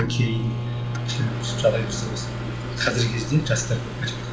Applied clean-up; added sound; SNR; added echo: none; Microwave oven; 2 dB; reverberation time 0.6 s.